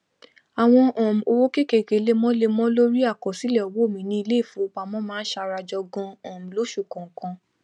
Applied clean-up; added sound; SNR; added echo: none; none; none; none.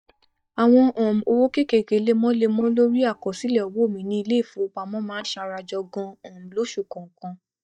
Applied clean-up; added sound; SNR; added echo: neural mask model DeepFilterNet 3.